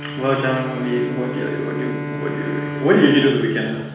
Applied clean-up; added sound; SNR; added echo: none; Bowed string instrument; 7 dB; reverberation time 1.1 s.